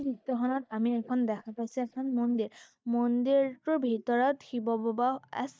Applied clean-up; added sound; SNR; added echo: neural mask model DeepFilterNet 3.